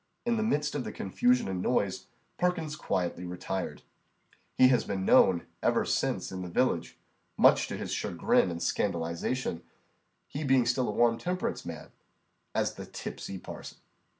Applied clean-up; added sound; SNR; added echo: none; none; none; none.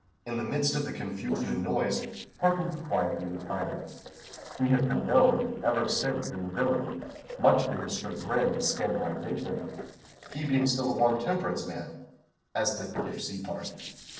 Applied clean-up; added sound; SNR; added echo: neural separator model SepFormer DNS4.